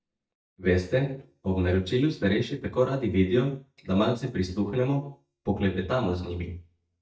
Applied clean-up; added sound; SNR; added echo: neural mask model DeepFilterNet 3.